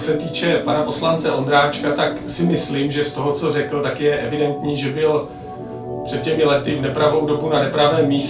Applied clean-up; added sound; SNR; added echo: none; Organ; 10 dB; reverberation time 0.2 s.